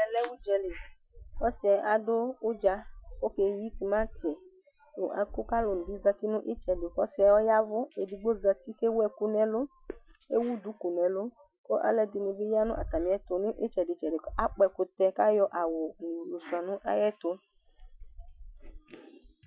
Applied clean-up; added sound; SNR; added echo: classical method Wiener filter.